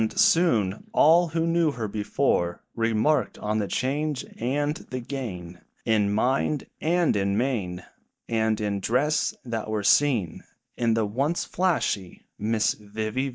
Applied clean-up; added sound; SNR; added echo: neural mask model DeepFilterNet 3.